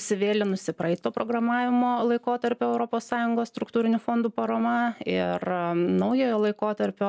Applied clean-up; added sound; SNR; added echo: none; none; none; none.